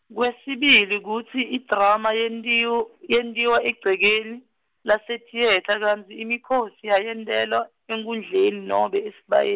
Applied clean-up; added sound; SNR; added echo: none; none; none; none.